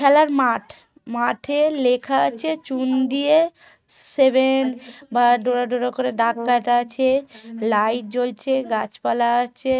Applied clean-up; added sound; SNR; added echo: neural mask model RNNoise.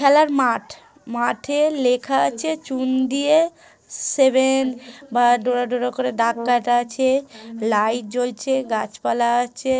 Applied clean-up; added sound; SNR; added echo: neural separator model SepFormer DNS4.